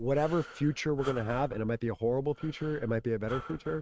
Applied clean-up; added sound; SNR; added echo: neural mask model RNNoise.